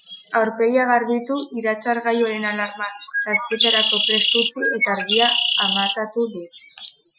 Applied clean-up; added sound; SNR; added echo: classical method Wiener filter.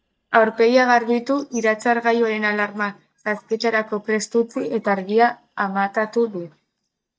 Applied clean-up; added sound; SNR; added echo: neural mask model DeepFilterNet 3.